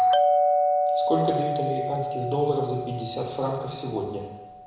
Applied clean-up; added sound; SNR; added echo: none; Doorbell; -4 dB; reverberation time 1.0 s.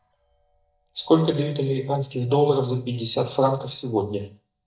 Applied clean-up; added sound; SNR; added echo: neural mask model DeepFilterNet 3.